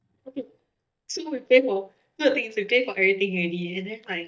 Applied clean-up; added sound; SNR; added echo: neural mask model DeepFilterNet 3.